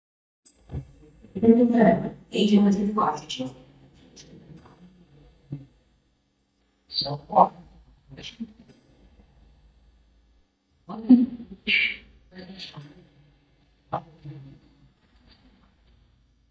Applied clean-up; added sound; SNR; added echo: neural mask model DeepFilterNet 3.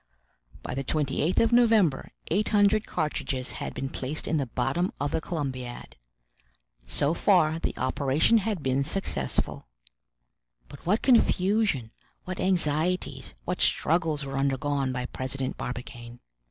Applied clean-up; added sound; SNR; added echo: none; none; none; none.